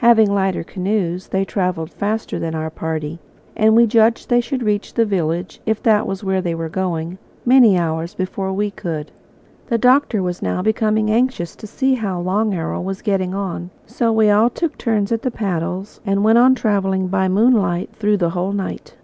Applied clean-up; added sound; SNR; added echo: none; none; none; none.